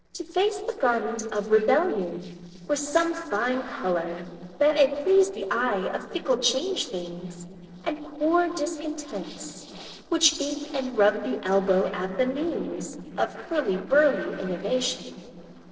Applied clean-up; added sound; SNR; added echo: neural separator model SepFormer DNS4.